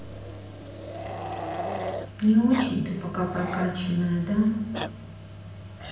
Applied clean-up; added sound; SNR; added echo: none; Growling; 10 dB; reverberation time 0.9 s.